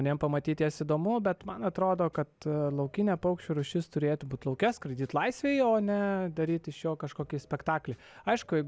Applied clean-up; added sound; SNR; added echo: none; none; none; none.